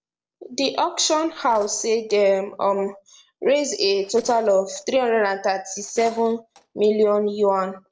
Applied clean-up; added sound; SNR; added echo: neural separator model SepFormer DNS4.